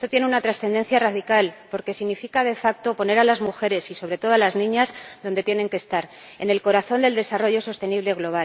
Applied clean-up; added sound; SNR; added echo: none; none; none; none.